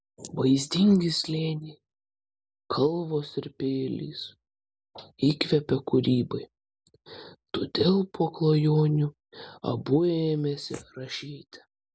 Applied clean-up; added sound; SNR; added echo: none; none; none; none.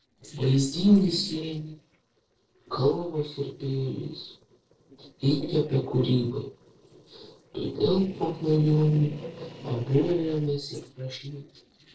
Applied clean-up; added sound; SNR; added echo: neural separator model SepFormer DNS4.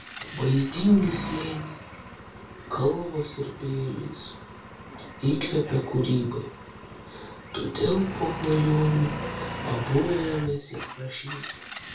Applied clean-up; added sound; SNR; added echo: none; Engine; 10 dB; reverberation time 0.3 s.